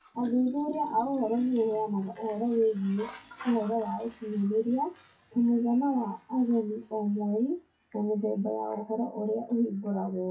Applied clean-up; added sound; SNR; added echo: classical method WPE with log-MMSE.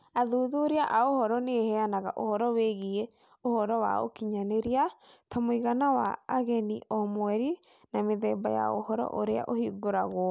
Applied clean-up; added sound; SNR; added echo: none; none; none; none.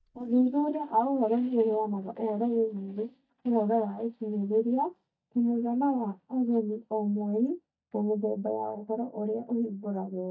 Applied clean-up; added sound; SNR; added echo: neural mask model DeepFilterNet 3.